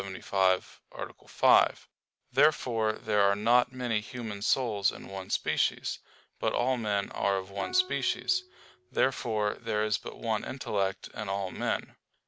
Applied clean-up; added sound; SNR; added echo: none; Plucked string instrument; 17 dB; none.